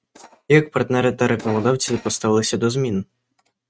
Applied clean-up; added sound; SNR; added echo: neural mask model RNNoise.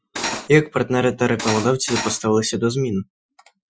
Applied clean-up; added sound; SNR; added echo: classical method Wiener filter.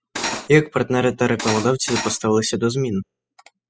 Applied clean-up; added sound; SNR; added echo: classical method spectral subtraction.